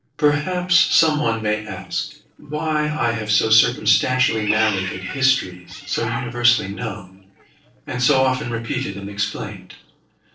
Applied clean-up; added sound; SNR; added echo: neural separator model SepFormer DNS4.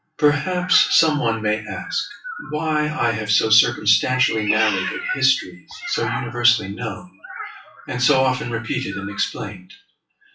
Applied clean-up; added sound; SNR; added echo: classical method WPE with log-MMSE.